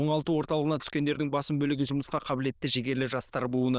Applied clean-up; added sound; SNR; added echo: neural diffusion model UNIVERSE++.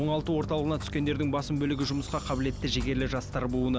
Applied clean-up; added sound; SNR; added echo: none; Clock; 13 dB; none.